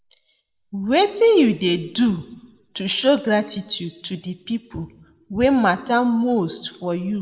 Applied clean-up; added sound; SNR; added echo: none; none; none; reverberation time 0.8 s.